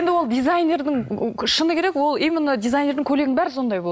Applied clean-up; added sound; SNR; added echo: none; none; none; none.